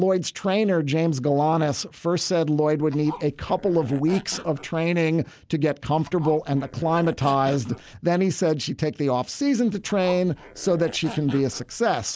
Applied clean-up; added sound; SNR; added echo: none; Zipper (clothing); 18 dB; none.